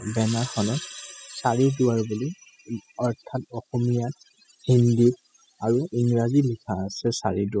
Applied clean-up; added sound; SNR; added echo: classical method spectral subtraction.